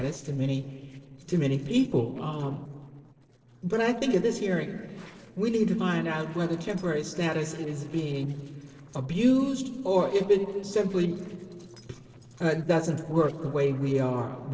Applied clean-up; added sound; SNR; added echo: neural separator model SepFormer DNS4.